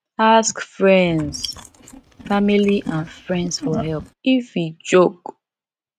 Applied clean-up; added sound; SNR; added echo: neural mask model RNNoise.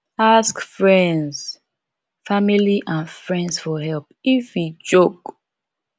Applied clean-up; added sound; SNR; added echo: none; none; none; none.